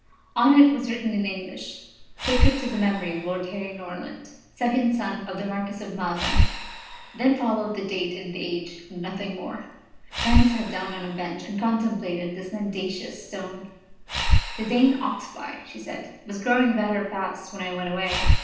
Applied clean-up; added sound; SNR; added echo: none; Breathing; 2 dB; reverberation time 0.8 s.